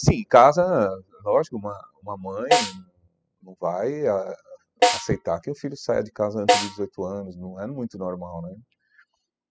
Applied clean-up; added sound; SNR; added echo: classical method spectral subtraction.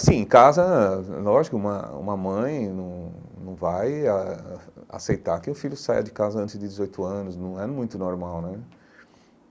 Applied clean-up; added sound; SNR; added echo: none; none; none; none.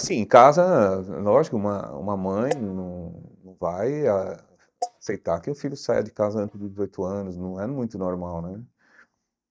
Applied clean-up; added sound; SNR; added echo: neural mask model DeepFilterNet 3.